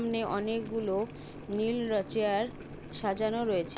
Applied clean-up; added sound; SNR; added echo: none; Boiling; 12 dB; none.